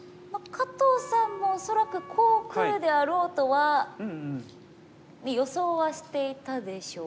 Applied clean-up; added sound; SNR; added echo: none; Wind instrument, woodwind instrument; 20 dB; none.